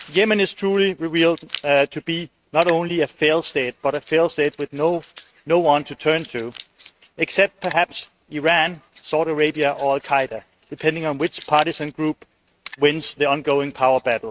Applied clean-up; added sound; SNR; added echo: neural mask model RNNoise.